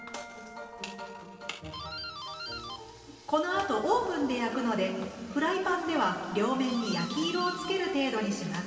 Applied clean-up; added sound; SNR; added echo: none; Doorbell; 15 dB; reverberation time 2.5 s.